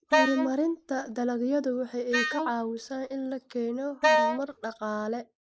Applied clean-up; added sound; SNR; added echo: neural mask model Resemble Enhance denoiser.